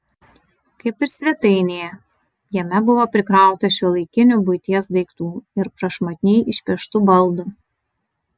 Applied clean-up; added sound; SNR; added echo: none; none; none; none.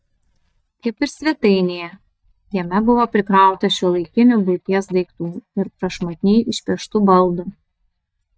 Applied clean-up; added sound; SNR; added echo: neural mask model DeepFilterNet 3.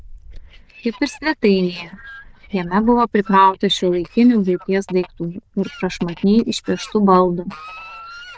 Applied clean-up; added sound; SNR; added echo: neural diffusion model UNIVERSE++.